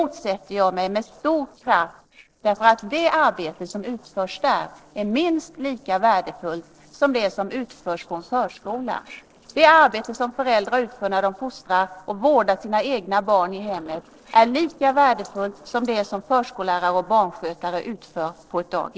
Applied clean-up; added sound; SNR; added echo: neural separator model SepFormer DNS4.